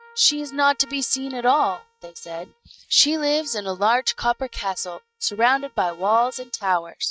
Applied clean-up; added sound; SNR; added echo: neural mask model RNNoise.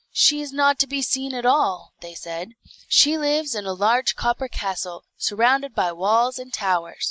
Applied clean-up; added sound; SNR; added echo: neural mask model Resemble Enhance denoiser.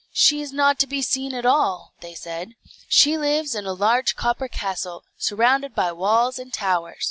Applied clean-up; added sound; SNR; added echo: none; none; none; none.